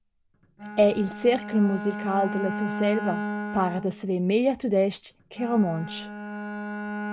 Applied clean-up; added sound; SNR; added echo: none; Bowed string instrument; 8 dB; none.